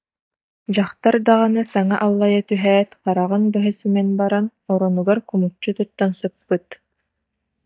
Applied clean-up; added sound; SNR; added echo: neural mask model DeepFilterNet 3.